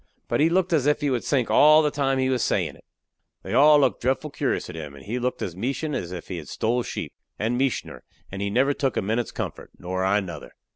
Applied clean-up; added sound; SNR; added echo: none; none; none; none.